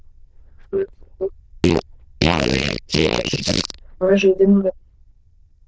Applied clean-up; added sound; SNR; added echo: neural diffusion model UNIVERSE++.